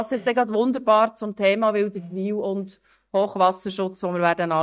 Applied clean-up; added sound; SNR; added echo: neural mask model DeepFilterNet 3.